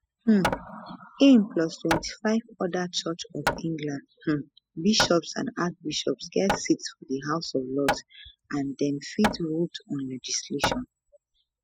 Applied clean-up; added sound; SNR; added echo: classical method spectral subtraction.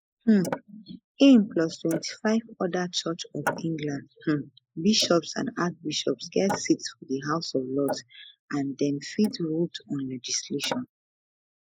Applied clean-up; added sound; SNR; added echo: neural mask model Resemble Enhance denoiser.